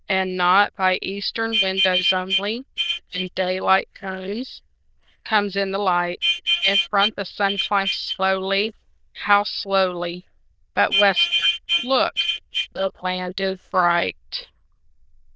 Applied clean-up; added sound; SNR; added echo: neural diffusion model UNIVERSE++.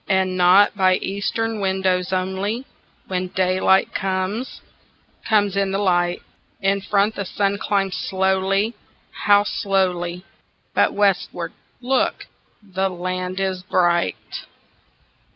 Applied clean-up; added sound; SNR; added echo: none; none; none; none.